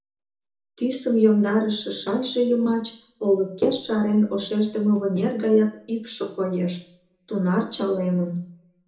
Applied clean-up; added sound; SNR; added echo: none; none; none; reverberation time 0.7 s.